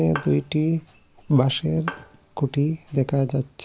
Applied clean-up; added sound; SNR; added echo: none; Bowed string instrument; 16 dB; none.